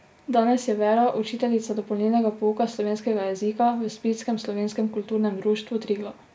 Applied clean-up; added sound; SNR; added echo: none; none; none; none.